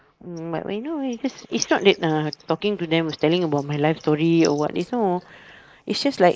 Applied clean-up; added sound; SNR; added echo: neural mask model Resemble Enhance denoiser.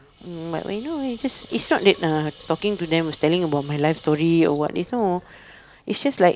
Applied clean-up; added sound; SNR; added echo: none; Water tap, faucet / Liquid; 15 dB; none.